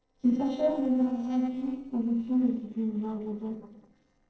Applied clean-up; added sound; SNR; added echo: neural separator model SepFormer DNS4.